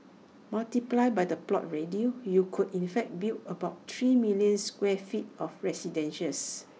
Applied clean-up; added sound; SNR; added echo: none; none; none; none.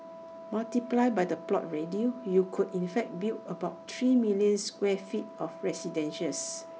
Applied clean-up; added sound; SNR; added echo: none; Wind instrument, woodwind instrument; 16 dB; none.